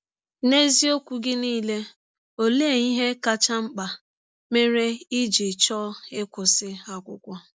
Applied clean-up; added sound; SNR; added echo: none; none; none; none.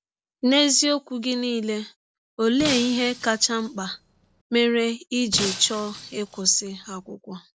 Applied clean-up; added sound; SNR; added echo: none; Shatter; 11 dB; none.